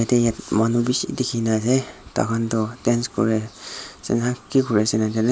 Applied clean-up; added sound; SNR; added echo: none; none; none; none.